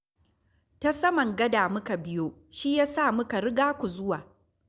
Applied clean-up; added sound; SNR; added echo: none; none; none; none.